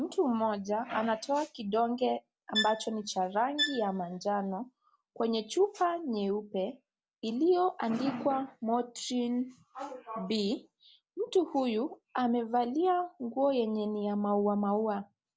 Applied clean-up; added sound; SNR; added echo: none; Bowed string instrument; 6 dB; none.